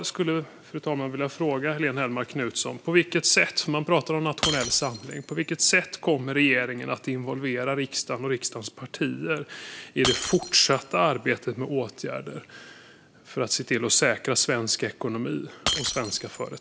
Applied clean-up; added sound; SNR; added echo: none; Shatter; 12 dB; none.